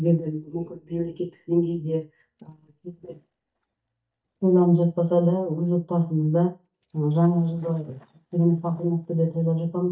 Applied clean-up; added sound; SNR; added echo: neural mask model DeepFilterNet 3.